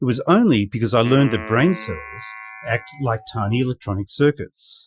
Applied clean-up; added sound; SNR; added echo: classical method Wiener filter.